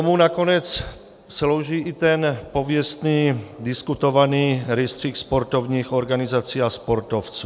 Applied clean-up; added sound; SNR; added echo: none; none; none; none.